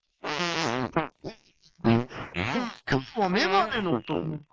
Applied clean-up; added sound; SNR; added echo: neural mask model Resemble Enhance denoiser.